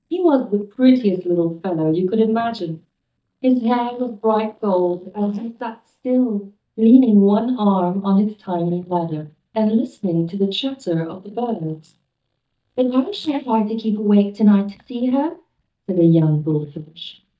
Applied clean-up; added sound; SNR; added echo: neural mask model DeepFilterNet 3.